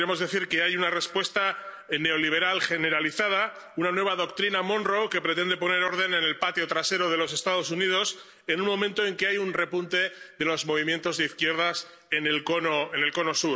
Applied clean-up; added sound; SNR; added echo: none; none; none; none.